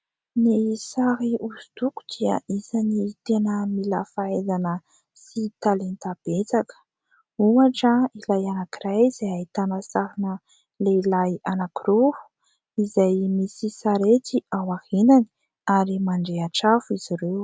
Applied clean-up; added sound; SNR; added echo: none; none; none; none.